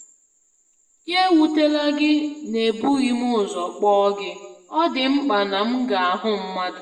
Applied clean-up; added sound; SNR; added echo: none; none; none; reverberation time 0.8 s.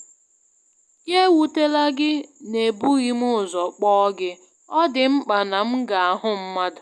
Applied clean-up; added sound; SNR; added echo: none; none; none; none.